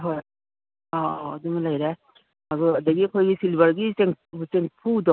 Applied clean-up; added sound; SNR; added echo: none; none; none; none.